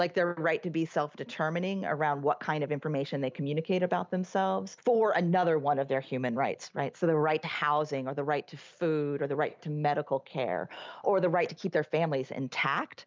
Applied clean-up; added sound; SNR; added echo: none; none; none; none.